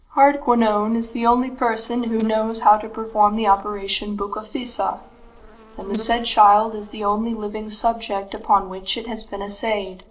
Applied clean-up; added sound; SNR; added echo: neural separator model SepFormer DNS4.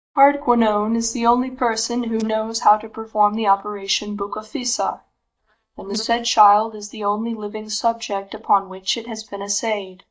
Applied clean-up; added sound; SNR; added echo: neural mask model DeepFilterNet 3.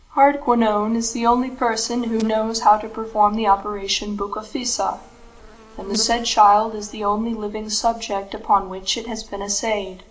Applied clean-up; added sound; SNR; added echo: none; Insect; 17 dB; reverberation time 0.5 s.